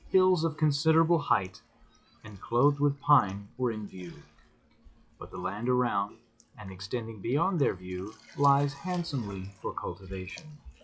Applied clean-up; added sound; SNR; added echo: classical method log-MMSE.